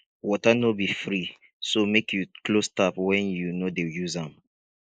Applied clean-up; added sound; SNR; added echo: neural mask model Resemble Enhance denoiser.